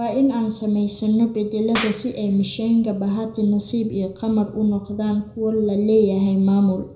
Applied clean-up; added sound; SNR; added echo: none; Clapping; 16 dB; reverberation time 0.5 s.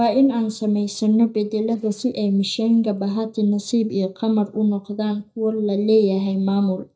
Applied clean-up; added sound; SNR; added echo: neural mask model DeepFilterNet 3.